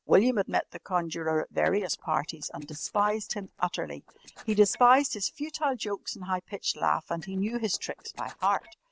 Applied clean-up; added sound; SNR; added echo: neural separator model SepFormer DNS4.